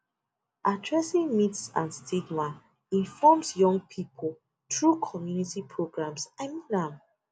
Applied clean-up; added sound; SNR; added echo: none; none; none; none.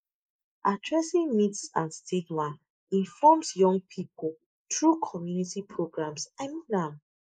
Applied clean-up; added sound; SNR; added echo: neural mask model Resemble Enhance denoiser.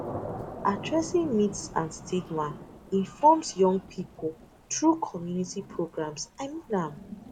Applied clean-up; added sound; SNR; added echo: none; Thunder / Rain; 14 dB; none.